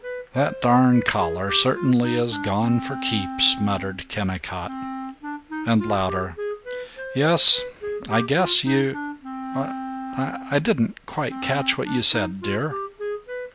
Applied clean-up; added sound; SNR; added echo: none; Wind instrument, woodwind instrument; 10 dB; none.